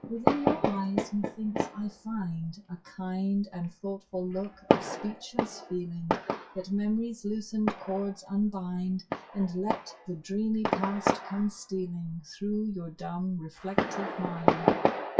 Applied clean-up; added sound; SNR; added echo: classical method WPE with log-MMSE.